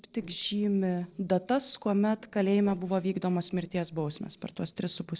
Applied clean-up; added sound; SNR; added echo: neural separator model SepFormer DNS4.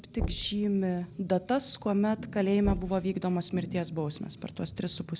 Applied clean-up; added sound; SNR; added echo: none; Knock; 11 dB; none.